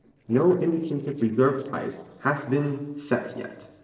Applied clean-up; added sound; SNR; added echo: neural separator model SepFormer DNS4.